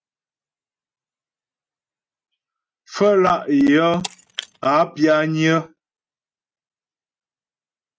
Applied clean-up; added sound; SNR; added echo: neural mask model RNNoise.